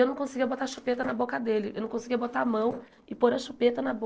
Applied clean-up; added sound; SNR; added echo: neural separator model SepFormer DNS4.